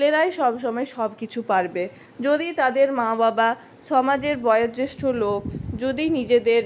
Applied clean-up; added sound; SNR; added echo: none; none; none; none.